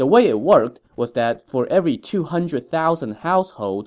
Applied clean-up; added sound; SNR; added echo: none; none; none; none.